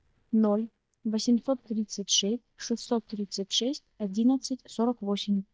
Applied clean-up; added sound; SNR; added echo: neural mask model DeepFilterNet 3.